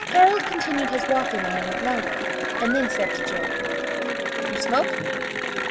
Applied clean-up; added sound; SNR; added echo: none; Applause / Cheering; 0 dB; none.